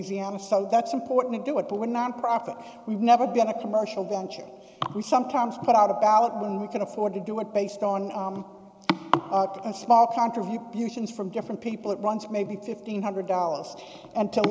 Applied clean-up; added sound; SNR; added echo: none; none; none; none.